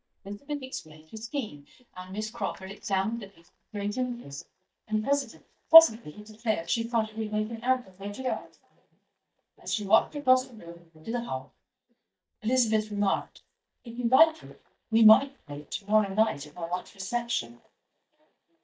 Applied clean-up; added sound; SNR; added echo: neural mask model DeepFilterNet 3.